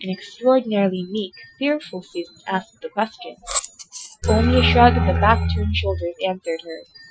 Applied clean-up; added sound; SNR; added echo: classical method Wiener filter.